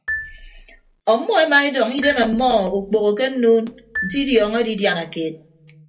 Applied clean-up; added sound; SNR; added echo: none; Marimba, xylophone; 14 dB; reverberation time 0.2 s.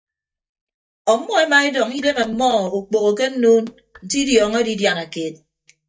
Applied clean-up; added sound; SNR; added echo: neural mask model DeepFilterNet 3.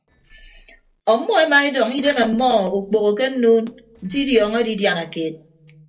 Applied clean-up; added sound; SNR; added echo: neural separator model SepFormer DNS4.